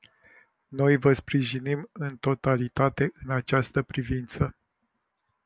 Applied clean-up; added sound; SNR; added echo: none; none; none; none.